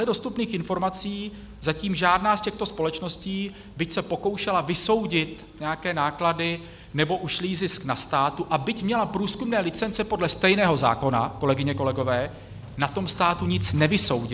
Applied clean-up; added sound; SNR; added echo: none; none; none; none.